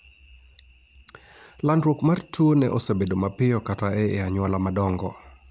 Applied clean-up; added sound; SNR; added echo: none; none; none; none.